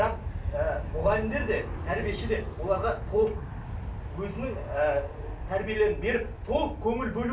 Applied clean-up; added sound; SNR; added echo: none; Aircraft; 5 dB; reverberation time 0.3 s.